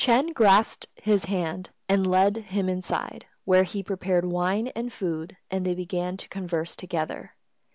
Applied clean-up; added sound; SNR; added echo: none; none; none; none.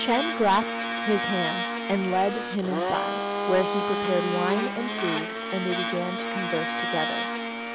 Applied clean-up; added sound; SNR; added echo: none; Domestic sounds, home sounds; 1 dB; none.